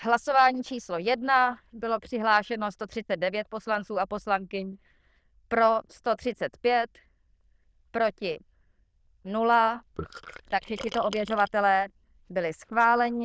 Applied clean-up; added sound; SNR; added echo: neural diffusion model UNIVERSE++.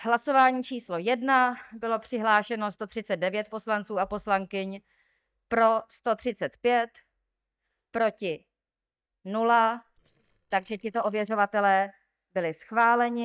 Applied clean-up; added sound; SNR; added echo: neural mask model DeepFilterNet 3.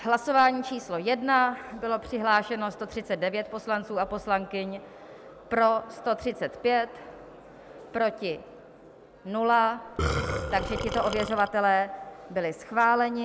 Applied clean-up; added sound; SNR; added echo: none; Burping, eructation; 3 dB; none.